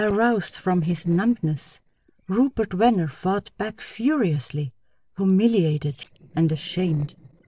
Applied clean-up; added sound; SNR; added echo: neural separator model SepFormer DNS4.